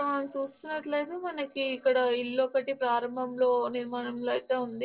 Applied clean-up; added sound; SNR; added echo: neural separator model SepFormer DNS4.